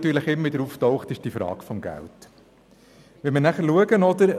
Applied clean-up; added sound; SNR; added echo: none; none; none; none.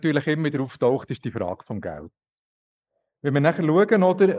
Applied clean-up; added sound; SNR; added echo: neural mask model Resemble Enhance denoiser.